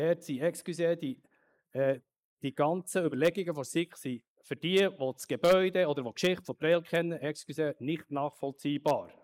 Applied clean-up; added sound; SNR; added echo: neural mask model Resemble Enhance denoiser.